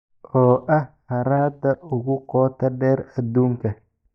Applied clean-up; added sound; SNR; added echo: neural mask model DeepFilterNet 3.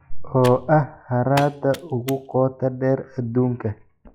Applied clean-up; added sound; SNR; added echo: classical method log-MMSE.